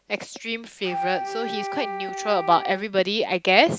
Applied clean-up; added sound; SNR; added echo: none; Wind instrument, woodwind instrument; 8 dB; none.